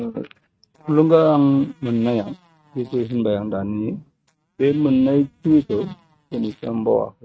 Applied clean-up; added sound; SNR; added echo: neural mask model RNNoise.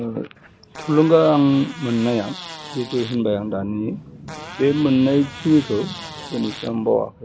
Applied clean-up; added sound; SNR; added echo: none; Fart; 17 dB; none.